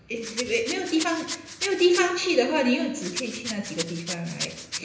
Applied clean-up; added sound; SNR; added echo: none; Rattle; 9 dB; reverberation time 0.8 s.